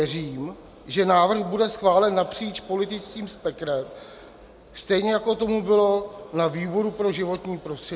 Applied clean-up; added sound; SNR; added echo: none; none; none; none.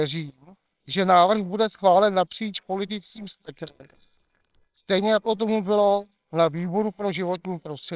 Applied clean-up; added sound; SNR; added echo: neural separator model SepFormer WHAMR!.